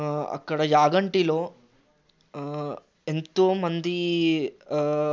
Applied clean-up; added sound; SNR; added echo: none; none; none; none.